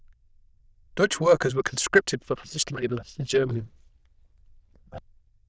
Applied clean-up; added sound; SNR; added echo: neural diffusion model UNIVERSE++.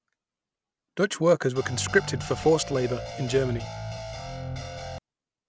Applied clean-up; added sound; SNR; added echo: none; Guitar; 7 dB; none.